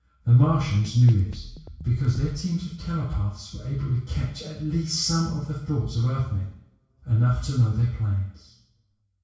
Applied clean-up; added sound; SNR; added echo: none; Drum kit; 15 dB; reverberation time 0.6 s.